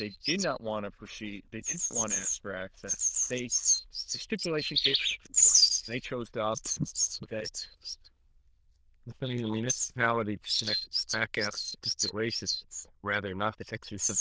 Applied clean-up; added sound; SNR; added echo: neural diffusion model UNIVERSE++.